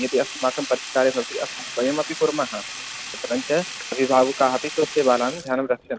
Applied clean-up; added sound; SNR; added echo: none; Sink (filling or washing); 11 dB; none.